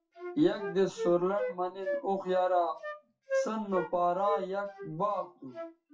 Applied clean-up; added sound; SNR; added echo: classical method WPE with log-MMSE.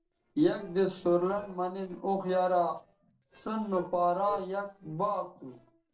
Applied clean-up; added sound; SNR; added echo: neural separator model SepFormer DNS4.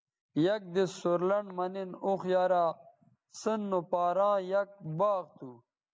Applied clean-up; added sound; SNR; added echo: none; none; none; none.